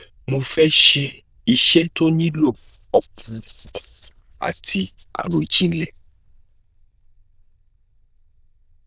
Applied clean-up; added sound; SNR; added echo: neural diffusion model UNIVERSE++.